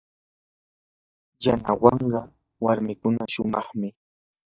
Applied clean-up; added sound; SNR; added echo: neural mask model DeepFilterNet 3.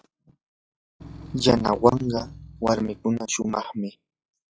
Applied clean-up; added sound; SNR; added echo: classical method log-MMSE.